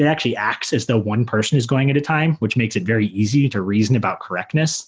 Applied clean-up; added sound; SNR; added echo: none; none; none; none.